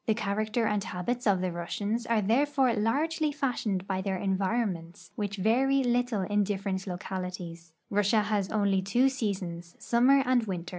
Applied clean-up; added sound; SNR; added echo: none; none; none; none.